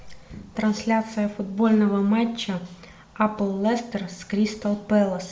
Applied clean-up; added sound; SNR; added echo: none; none; none; none.